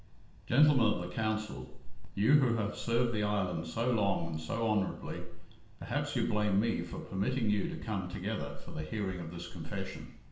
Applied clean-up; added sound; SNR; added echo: none; Run; 19 dB; reverberation time 0.7 s.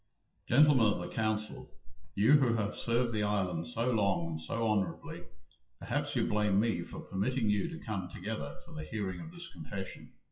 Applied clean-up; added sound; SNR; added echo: classical method WPE with log-MMSE.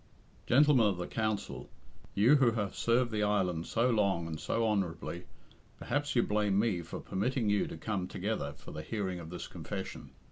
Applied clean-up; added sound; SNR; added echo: none; none; none; none.